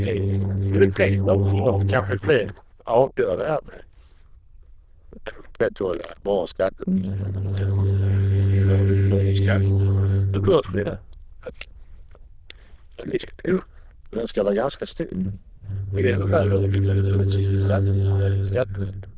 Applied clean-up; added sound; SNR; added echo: neural diffusion model UNIVERSE++.